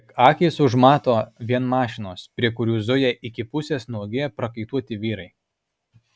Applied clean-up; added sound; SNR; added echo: none; none; none; none.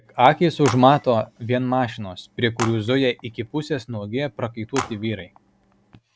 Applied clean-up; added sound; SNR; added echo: none; Telephone; 15 dB; none.